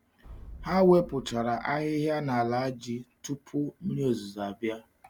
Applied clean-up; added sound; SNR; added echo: none; Boom; 19 dB; none.